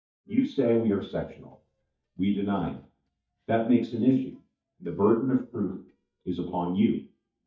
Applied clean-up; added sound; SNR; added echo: neural mask model DeepFilterNet 3.